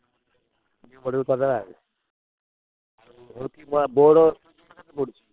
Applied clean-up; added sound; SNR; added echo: neural separator model SepFormer WHAM!.